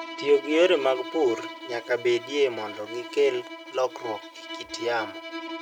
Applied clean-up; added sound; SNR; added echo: none; Bowed string instrument; 12 dB; none.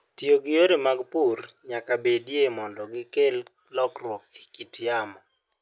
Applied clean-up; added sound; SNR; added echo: none; none; none; none.